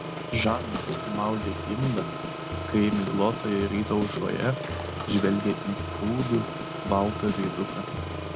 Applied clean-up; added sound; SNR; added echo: none; Engine + Drum kit; 4 dB; none.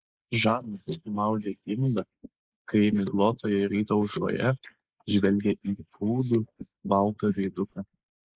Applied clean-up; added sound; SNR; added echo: neural mask model Resemble Enhance denoiser.